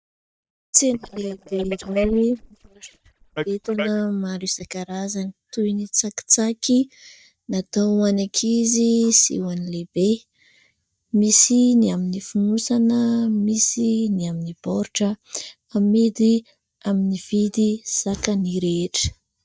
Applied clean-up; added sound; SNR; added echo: neural mask model DeepFilterNet 3.